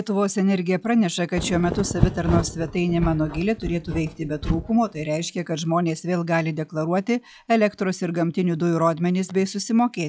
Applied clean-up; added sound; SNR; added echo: classical method log-MMSE.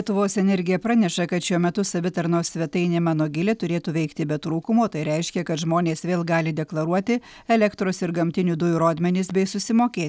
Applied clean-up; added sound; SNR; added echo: none; none; none; none.